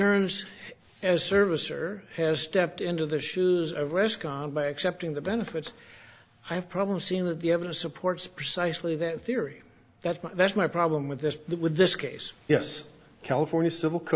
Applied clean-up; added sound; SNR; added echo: none; none; none; none.